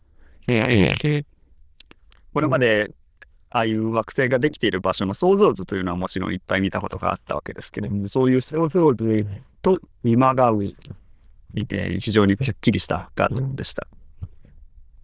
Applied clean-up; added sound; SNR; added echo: neural diffusion model UNIVERSE++.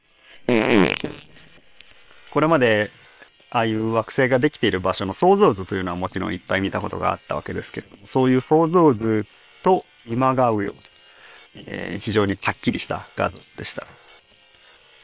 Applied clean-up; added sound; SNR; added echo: neural separator model SepFormer WHAM!.